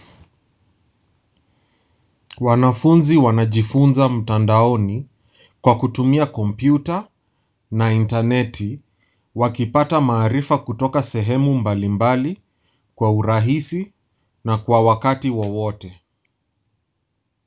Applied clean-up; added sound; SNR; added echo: none; none; none; none.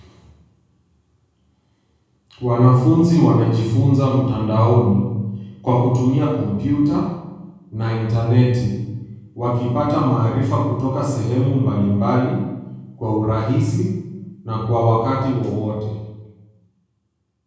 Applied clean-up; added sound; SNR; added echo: none; none; none; reverberation time 1.3 s.